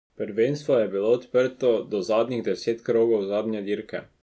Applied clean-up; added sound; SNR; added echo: none; none; none; none.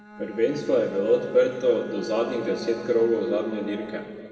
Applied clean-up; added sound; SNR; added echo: none; Bowed string instrument; 16 dB; reverberation time 2.3 s.